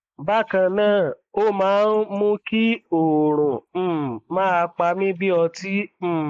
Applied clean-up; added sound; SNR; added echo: neural mask model Resemble Enhance denoiser.